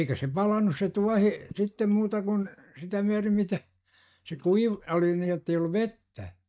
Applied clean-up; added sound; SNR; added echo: neural mask model DeepFilterNet 3.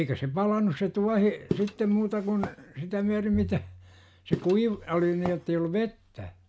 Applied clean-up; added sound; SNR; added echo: none; Walk, footsteps; 11 dB; none.